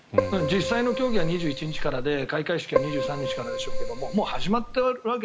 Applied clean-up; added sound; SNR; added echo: none; Keyboard (musical); 1 dB; none.